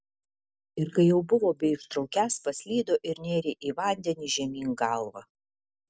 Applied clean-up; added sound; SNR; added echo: none; none; none; none.